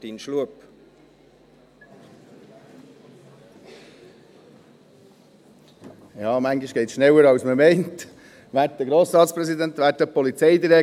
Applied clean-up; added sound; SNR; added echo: none; none; none; none.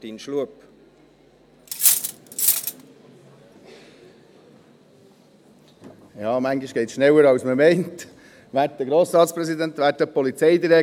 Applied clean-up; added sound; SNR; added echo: none; Cutlery, silverware; 0 dB; none.